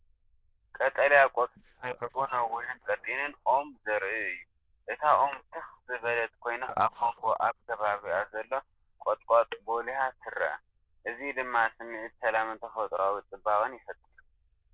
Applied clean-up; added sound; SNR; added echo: neural diffusion model UNIVERSE++.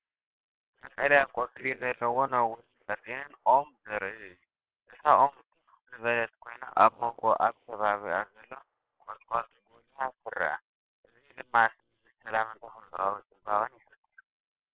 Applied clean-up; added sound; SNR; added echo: neural separator model SepFormer WHAM!.